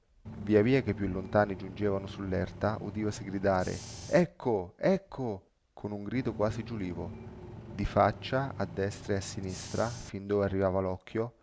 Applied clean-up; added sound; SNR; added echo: none; Bus / Engine; 13 dB; none.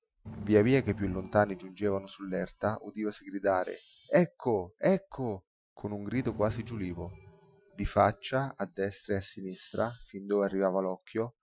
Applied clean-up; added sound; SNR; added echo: classical method Wiener filter.